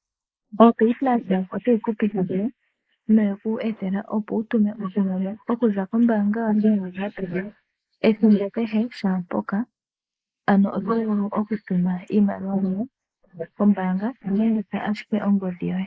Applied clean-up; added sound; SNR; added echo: neural mask model Resemble Enhance denoiser.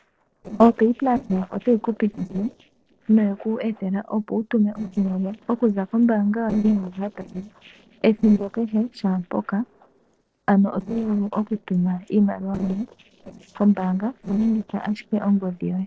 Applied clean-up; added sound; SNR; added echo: neural separator model SepFormer DNS4.